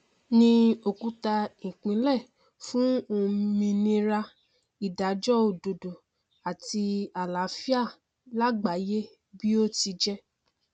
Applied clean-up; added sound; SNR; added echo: none; none; none; none.